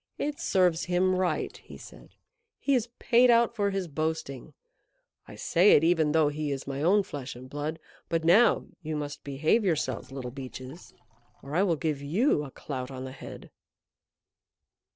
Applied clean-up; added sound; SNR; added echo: neural separator model SepFormer DNS4.